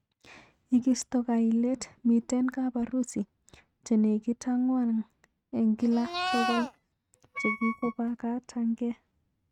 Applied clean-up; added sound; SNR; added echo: neural mask model RNNoise.